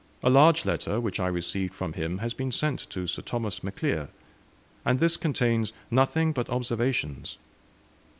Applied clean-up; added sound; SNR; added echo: none; none; none; none.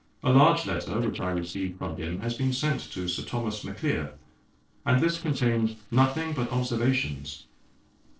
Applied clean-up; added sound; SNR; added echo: neural separator model SepFormer DNS4.